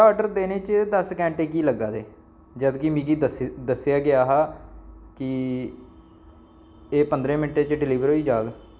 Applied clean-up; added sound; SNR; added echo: none; none; none; none.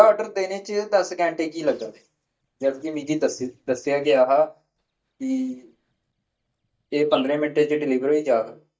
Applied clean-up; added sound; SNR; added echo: neural mask model DeepFilterNet 3.